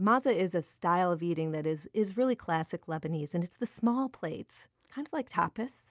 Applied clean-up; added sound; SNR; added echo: none; none; none; none.